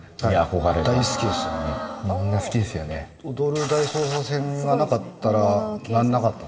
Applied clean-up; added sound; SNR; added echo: none; none; none; reverberation time 1.6 s.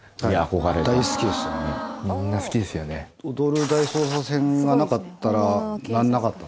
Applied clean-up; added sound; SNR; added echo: none; none; none; none.